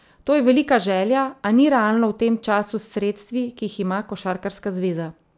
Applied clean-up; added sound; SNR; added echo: none; none; none; none.